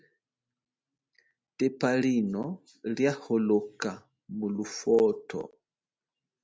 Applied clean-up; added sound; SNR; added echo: none; none; none; none.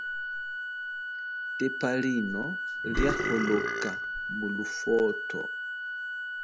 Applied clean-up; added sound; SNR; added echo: none; Burping, eructation + Organ; 1 dB; none.